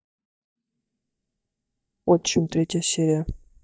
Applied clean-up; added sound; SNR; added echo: neural mask model DeepFilterNet 3.